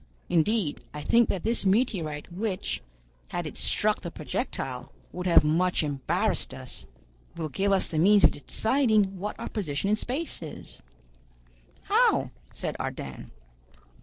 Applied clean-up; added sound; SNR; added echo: neural separator model SepFormer DNS4.